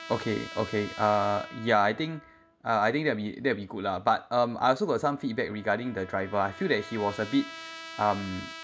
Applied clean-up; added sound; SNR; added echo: none; Trumpet; 17 dB; none.